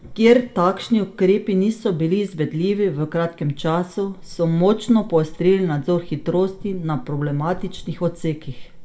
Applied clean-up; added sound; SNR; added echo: none; Thunder / Wind / Bird vocalization, bird call, bird song; 17 dB; reverberation time 0.5 s.